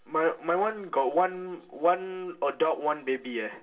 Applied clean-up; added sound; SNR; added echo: none; none; none; reverberation time 0.2 s.